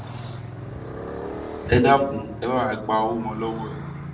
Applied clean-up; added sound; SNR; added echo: none; Motorcycle; 9 dB; reverberation time 0.5 s.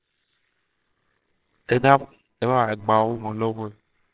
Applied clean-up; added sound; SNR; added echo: neural separator model SepFormer WHAMR!.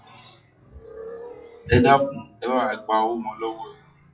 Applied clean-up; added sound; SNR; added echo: classical method WPE with log-MMSE.